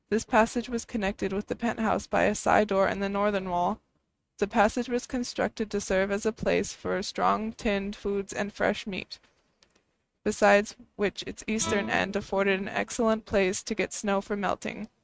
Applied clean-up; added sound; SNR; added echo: neural mask model RNNoise.